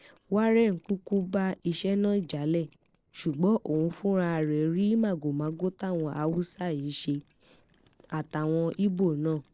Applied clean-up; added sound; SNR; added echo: neural separator model SepFormer DNS4.